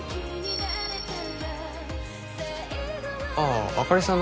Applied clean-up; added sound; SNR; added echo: none; none; none; none.